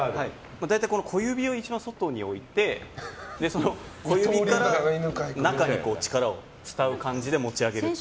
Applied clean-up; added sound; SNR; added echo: none; none; none; none.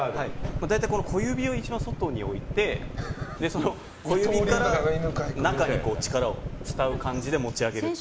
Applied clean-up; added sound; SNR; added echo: none; Engine starting / Car; 5 dB; none.